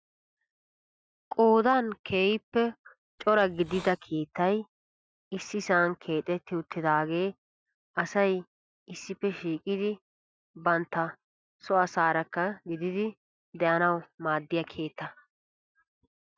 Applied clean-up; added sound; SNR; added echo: classical method Wiener filter.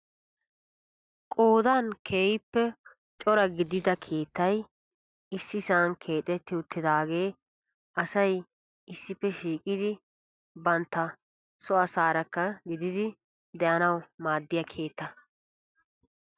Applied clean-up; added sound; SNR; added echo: neural separator model SepFormer DNS4.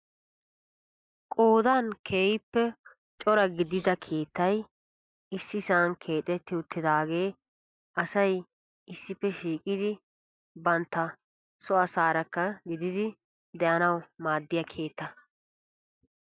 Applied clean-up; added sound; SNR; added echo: neural mask model Resemble Enhance denoiser.